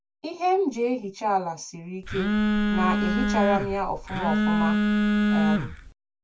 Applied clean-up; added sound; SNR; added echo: none; Telephone; -5 dB; reverberation time 0.1 s.